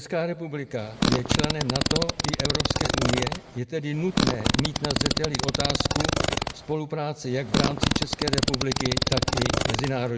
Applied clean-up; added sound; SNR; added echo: none; Fart; -4 dB; reverberation time 1.1 s.